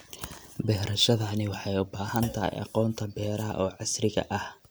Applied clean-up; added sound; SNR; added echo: none; Thump, thud; 18 dB; none.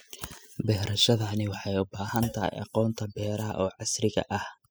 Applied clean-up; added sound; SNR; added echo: classical method spectral subtraction.